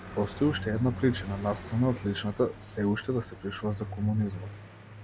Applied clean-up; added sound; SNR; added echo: none; Car passing by; 11 dB; none.